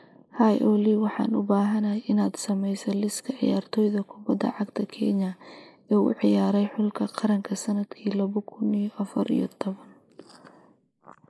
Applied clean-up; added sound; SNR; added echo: neural mask model Resemble Enhance denoiser.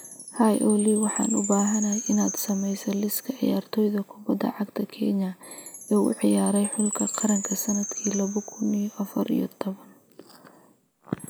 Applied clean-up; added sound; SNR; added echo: none; Chime; 11 dB; none.